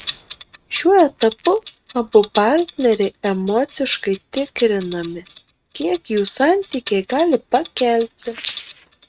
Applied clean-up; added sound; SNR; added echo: neural mask model RNNoise.